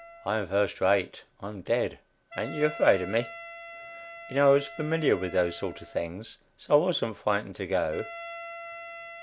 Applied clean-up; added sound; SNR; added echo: none; Wind instrument, woodwind instrument; 16 dB; none.